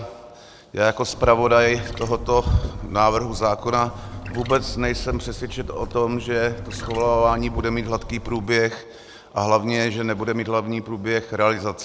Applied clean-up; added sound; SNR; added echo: none; Trickle, dribble / Chirp, tweet; 10 dB; none.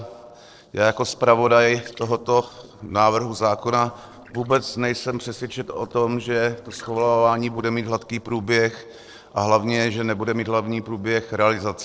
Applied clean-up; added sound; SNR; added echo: neural separator model SepFormer DNS4.